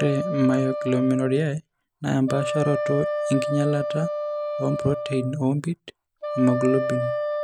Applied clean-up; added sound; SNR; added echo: none; Wind instrument, woodwind instrument; 4 dB; none.